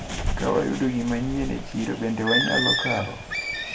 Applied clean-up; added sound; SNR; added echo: none; Bird; 2 dB; reverberation time 0.2 s.